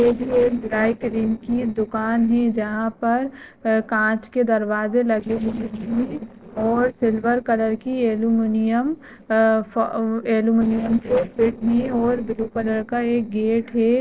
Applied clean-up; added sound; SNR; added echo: neural separator model SepFormer DNS4.